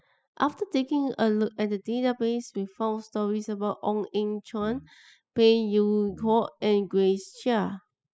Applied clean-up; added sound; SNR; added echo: classical method spectral subtraction.